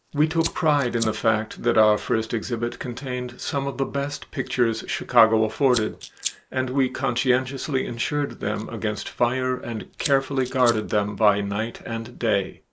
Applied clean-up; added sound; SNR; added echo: neural mask model Resemble Enhance denoiser.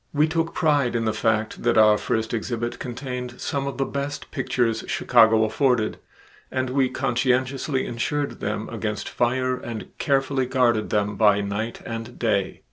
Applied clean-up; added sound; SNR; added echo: none; none; none; none.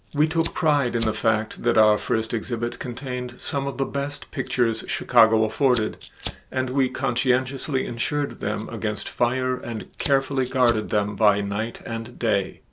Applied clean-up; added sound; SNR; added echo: none; Fire; 17 dB; none.